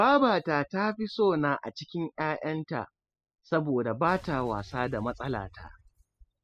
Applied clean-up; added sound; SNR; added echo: classical method spectral subtraction.